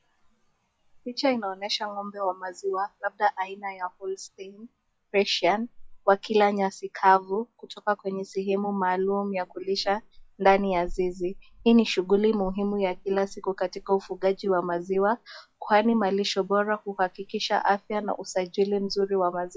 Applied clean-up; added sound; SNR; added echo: classical method log-MMSE.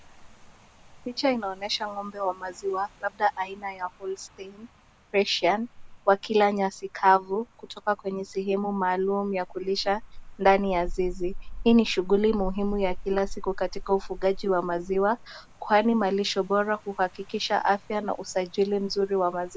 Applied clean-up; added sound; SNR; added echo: none; Rain; 13 dB; none.